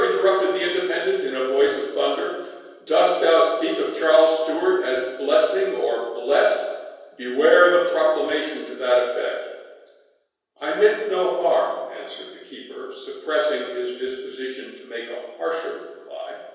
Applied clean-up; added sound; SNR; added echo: none; none; none; reverberation time 1.2 s.